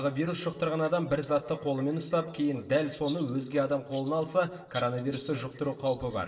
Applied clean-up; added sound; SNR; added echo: none; none; none; reverberation time 1.5 s.